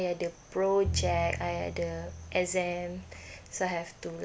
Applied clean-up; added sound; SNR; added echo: none; Bowed string instrument; 6 dB; none.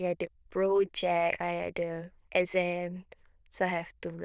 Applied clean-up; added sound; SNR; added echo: neural diffusion model UNIVERSE++.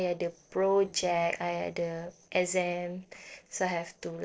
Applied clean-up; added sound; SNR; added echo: neural separator model SepFormer DNS4.